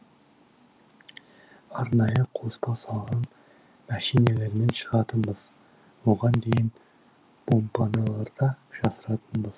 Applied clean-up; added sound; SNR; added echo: none; none; none; none.